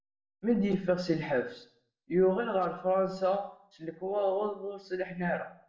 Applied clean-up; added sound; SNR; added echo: none; none; none; reverberation time 0.5 s.